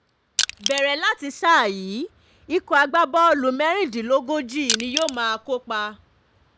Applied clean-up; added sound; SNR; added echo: none; Crushing; 5 dB; none.